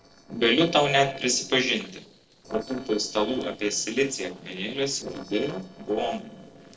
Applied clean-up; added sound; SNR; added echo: neural separator model SepFormer DNS4.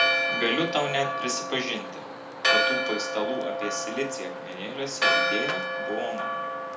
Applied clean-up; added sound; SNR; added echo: none; Church bell; -4 dB; reverberation time 0.4 s.